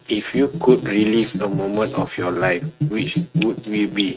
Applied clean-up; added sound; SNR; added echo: neural mask model RNNoise.